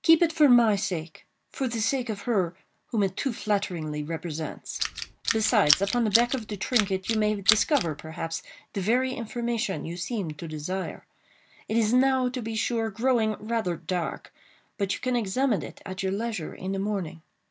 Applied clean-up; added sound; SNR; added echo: none; Tools; 3 dB; none.